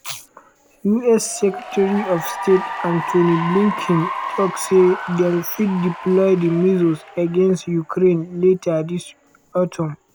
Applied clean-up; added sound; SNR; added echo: none; Applause / Cheering; 12 dB; none.